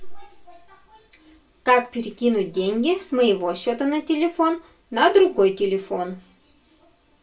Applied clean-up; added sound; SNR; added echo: none; none; none; reverberation time 0.2 s.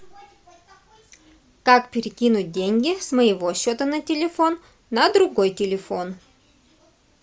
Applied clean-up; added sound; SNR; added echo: none; none; none; none.